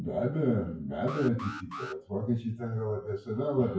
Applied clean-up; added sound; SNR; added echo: classical method WPE with log-MMSE.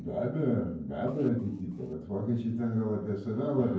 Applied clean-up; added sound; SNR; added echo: neural separator model SepFormer DNS4.